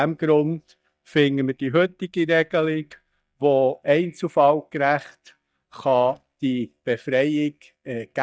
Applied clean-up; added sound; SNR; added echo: neural mask model DeepFilterNet 3.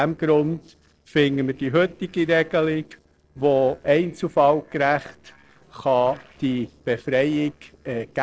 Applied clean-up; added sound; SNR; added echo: neural separator model SepFormer DNS4.